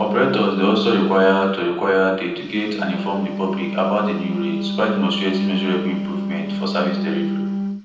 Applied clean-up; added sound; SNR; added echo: none; Wind instrument, woodwind instrument; 4 dB; reverberation time 0.8 s.